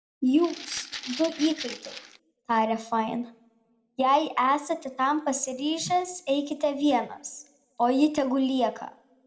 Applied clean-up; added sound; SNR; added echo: none; Rattle (instrument); 12 dB; reverberation time 0.5 s.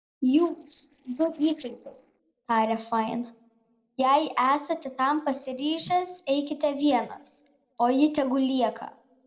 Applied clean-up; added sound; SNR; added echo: neural separator model SepFormer DNS4.